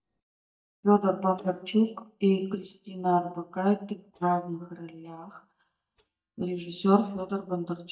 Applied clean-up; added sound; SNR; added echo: neural mask model DeepFilterNet 3.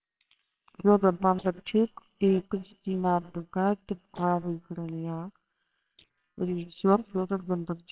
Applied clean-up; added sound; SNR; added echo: neural separator model SepFormer WHAMR!.